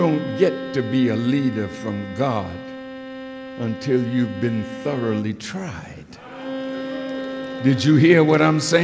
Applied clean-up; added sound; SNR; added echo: none; Bowed string instrument; 11 dB; none.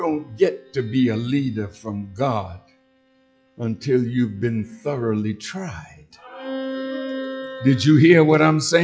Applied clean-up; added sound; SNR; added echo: classical method log-MMSE.